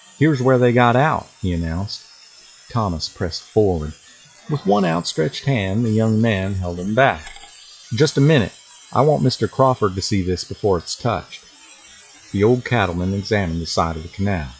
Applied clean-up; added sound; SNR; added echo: classical method log-MMSE.